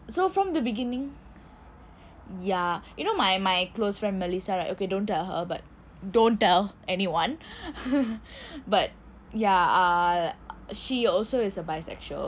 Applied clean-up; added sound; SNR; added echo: none; none; none; none.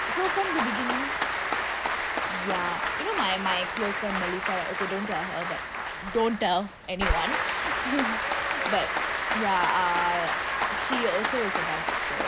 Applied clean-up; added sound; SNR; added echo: none; Applause; -2 dB; none.